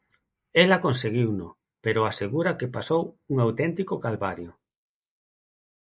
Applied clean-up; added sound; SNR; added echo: neural mask model Resemble Enhance denoiser.